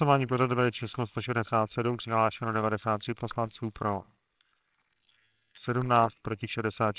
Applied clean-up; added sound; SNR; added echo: neural separator model SepFormer WHAMR!.